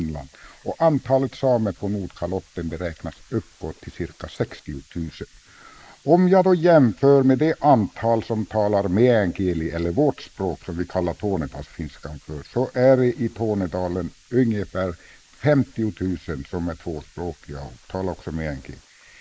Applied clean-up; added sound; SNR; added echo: neural mask model Resemble Enhance denoiser.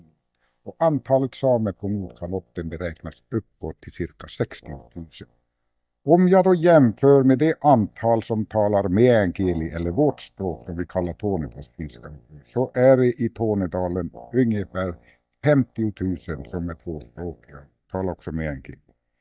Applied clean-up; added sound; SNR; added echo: neural mask model DeepFilterNet 3.